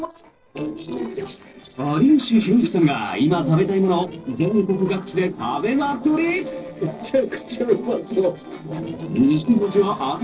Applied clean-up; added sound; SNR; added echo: neural separator model SepFormer DNS4.